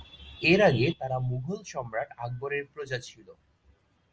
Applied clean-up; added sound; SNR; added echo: none; none; none; none.